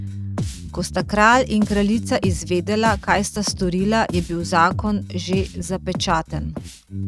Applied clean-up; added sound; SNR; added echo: neural mask model RNNoise.